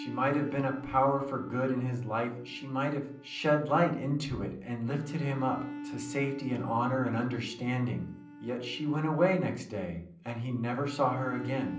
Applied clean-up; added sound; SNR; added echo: none; Bowed string instrument; 14 dB; reverberation time 0.6 s.